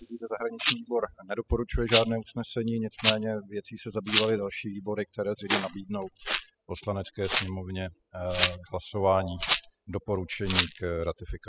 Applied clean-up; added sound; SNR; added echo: classical method spectral subtraction.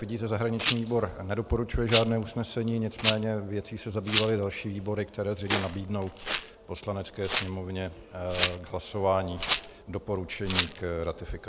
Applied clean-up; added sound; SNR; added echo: none; Rattle; 6 dB; none.